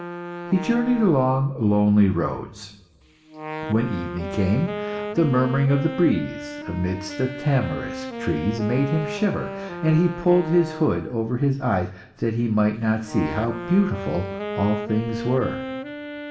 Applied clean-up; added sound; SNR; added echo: none; Wind instrument, woodwind instrument; 10 dB; reverberation time 0.9 s.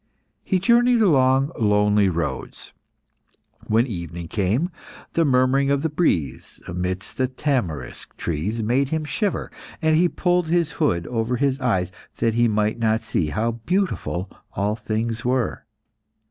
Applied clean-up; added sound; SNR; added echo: none; none; none; none.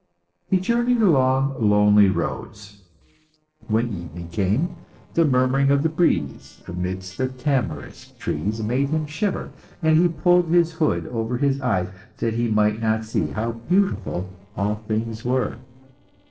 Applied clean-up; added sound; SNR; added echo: neural separator model SepFormer DNS4.